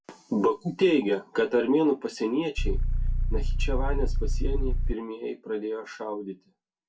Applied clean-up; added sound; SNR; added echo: none; Idling / Car; -5 dB; reverberation time 0.2 s.